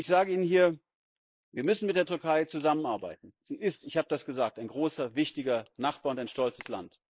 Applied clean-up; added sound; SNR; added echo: neural mask model Resemble Enhance denoiser.